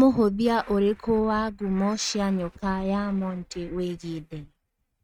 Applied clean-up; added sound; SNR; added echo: neural mask model RNNoise.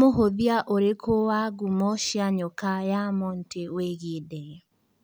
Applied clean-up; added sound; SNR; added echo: none; none; none; none.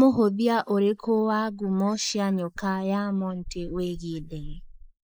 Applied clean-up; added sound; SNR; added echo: neural mask model Resemble Enhance denoiser.